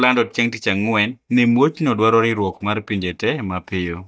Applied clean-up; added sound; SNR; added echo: neural mask model DeepFilterNet 3.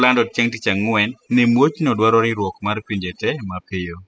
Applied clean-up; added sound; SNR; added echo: classical method spectral subtraction.